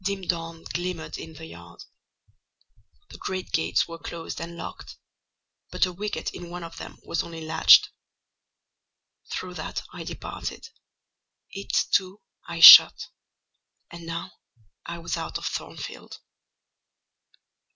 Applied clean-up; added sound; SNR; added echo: none; none; none; none.